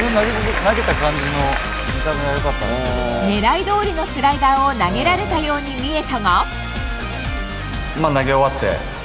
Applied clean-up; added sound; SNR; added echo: none; none; none; none.